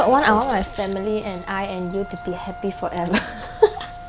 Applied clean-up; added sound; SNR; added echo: none; Wind instrument, woodwind instrument; 16 dB; none.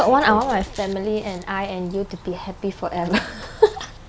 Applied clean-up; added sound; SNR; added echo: none; none; none; none.